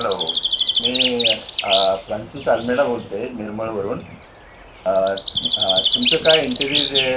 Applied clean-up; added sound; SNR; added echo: none; Bird; -3 dB; reverberation time 0.2 s.